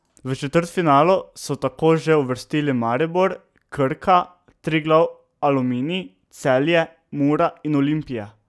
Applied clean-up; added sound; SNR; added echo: none; none; none; none.